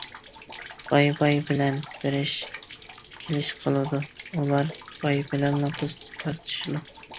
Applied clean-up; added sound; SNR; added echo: none; Rain; 15 dB; none.